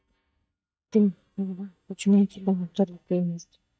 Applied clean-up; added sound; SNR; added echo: neural mask model DeepFilterNet 3.